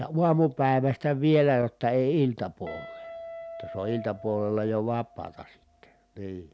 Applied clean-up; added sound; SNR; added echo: none; Guitar; 18 dB; none.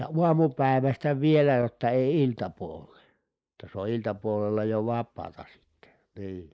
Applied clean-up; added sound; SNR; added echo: neural mask model Resemble Enhance denoiser.